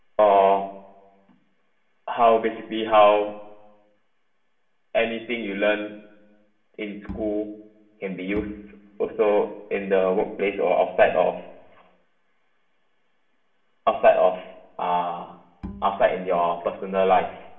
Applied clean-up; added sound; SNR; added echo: none; Bowed string instrument; 18 dB; reverberation time 0.9 s.